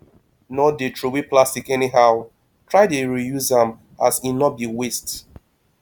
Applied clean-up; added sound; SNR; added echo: none; none; none; none.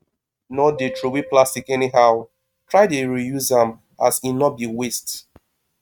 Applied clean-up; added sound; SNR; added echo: neural mask model RNNoise.